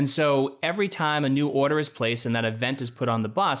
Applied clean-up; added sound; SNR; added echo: none; Chime; 12 dB; none.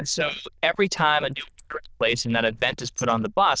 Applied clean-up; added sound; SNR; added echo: neural diffusion model UNIVERSE++.